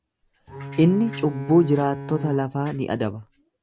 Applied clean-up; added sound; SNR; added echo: none; Bowed string instrument; 12 dB; none.